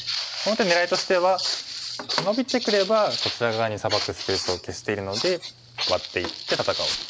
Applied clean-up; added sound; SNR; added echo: none; Walk, footsteps; 5 dB; none.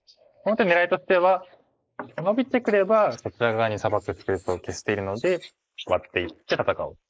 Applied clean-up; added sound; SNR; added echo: neural mask model Resemble Enhance denoiser.